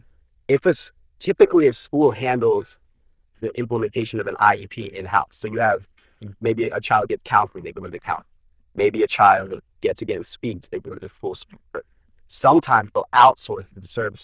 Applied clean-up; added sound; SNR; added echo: neural diffusion model UNIVERSE++.